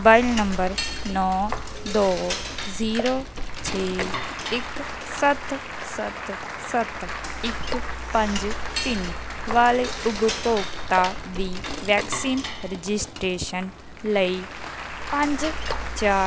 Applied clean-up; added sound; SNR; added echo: none; Cutlery, silverware / Dishes, pots, and pans + Applause; 5 dB; none.